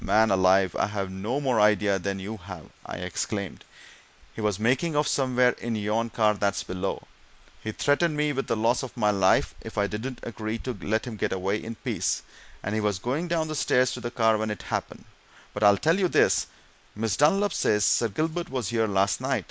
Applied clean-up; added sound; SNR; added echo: none; none; none; none.